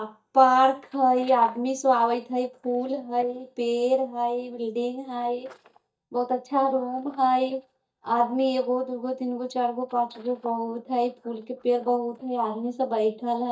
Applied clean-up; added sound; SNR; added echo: neural mask model DeepFilterNet 3.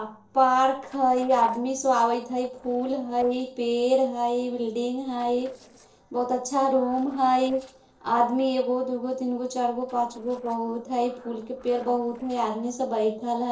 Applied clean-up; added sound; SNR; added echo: neural separator model SepFormer DNS4.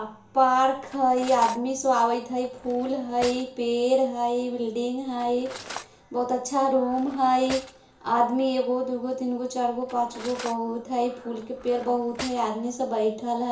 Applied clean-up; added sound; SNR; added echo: none; Cutlery, silverware; 18 dB; reverberation time 0.7 s.